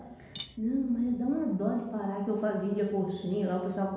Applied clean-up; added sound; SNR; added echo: none; Cutlery, silverware / Dishes, pots, and pans; 18 dB; reverberation time 1.1 s.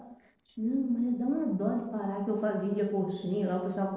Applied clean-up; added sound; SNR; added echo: neural separator model SepFormer DNS4.